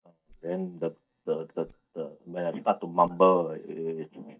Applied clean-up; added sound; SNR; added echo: neural mask model DeepFilterNet 3.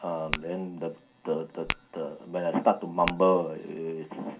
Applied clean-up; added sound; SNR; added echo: none; Tap / Glass; 11 dB; reverberation time 0.3 s.